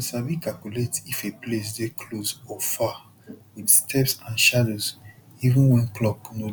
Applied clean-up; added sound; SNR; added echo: none; none; none; none.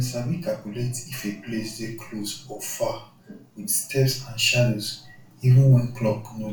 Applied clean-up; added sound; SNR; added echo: none; none; none; reverberation time 0.3 s.